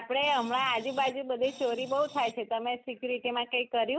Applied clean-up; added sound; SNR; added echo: none; Screech; 18 dB; none.